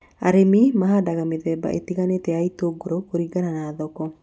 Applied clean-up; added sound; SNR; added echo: none; none; none; none.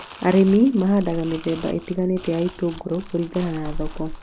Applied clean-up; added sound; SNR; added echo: none; Crumpling, crinkling; 12 dB; none.